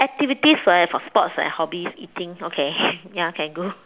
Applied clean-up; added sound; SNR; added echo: none; none; none; none.